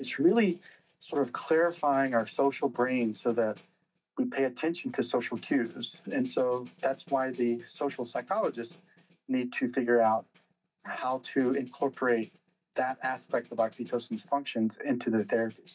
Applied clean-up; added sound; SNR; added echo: neural mask model DeepFilterNet 3.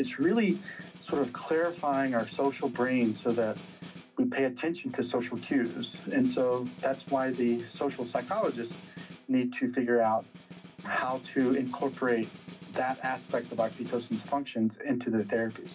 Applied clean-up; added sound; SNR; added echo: none; Snare drum; 18 dB; reverberation time 0.4 s.